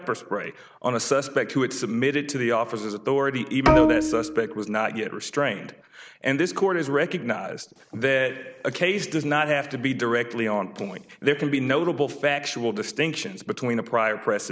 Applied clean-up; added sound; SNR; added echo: none; Bowed string instrument; -2 dB; none.